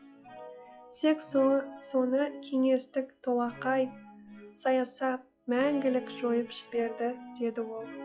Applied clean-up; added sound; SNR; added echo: classical method log-MMSE.